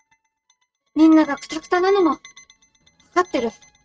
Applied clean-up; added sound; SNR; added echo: neural mask model RNNoise.